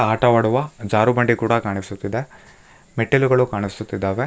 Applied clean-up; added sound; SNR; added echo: none; none; none; none.